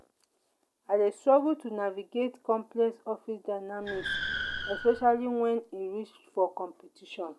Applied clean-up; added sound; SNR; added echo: none; Car; 6 dB; none.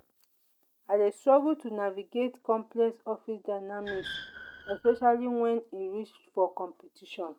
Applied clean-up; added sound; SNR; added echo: neural mask model RNNoise.